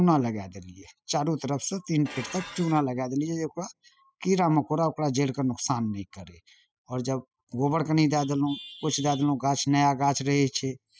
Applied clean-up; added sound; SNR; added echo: classical method spectral subtraction.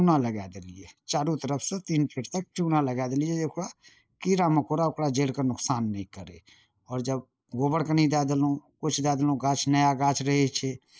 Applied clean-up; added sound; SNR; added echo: neural mask model Resemble Enhance denoiser.